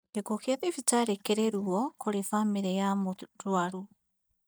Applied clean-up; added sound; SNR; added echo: neural mask model DeepFilterNet 3.